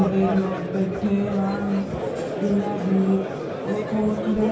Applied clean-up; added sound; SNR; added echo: none; Crowd; 5 dB; reverberation time 0.6 s.